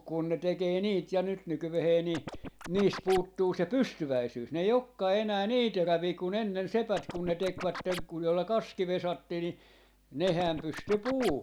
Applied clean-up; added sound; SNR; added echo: none; Scratching (performance technique); 10 dB; none.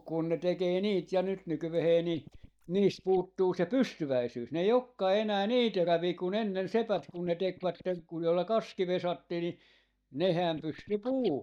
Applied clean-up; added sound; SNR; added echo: neural mask model DeepFilterNet 3.